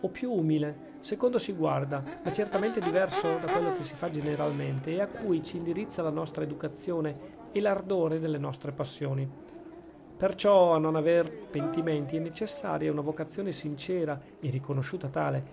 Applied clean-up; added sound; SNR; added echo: none; Crowd / Race car, auto racing / Accelerating, revving, vroom + Plucked string instrument; 11 dB; none.